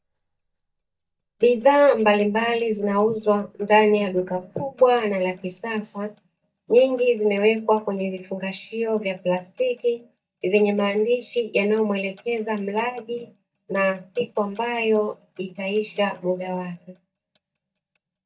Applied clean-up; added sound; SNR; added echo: neural mask model DeepFilterNet 3.